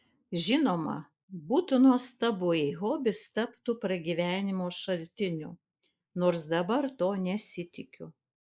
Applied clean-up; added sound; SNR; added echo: neural mask model Resemble Enhance denoiser.